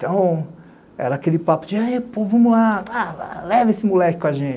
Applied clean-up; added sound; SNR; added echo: none; none; none; none.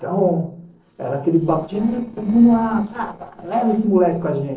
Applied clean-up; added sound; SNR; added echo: neural separator model SepFormer DNS4.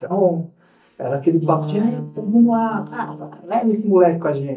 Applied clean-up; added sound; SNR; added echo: neural mask model DeepFilterNet 3.